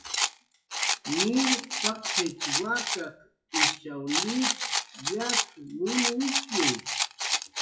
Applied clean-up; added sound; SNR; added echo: classical method WPE with log-MMSE.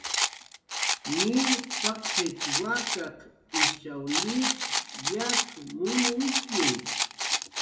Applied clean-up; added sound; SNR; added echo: none; Rattle; -2 dB; reverberation time 0.8 s.